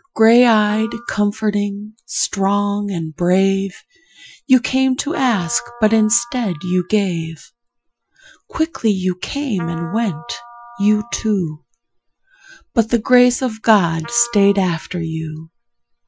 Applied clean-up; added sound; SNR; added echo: classical method Wiener filter.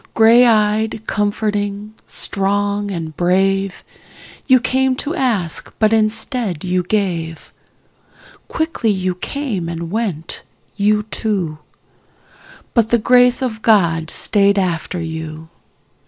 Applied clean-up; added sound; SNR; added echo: none; none; none; none.